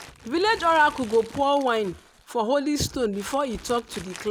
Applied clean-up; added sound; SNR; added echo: none; Crumpling, crinkling; 20 dB; none.